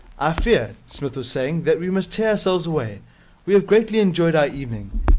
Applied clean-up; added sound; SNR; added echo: none; Crackle; 7 dB; none.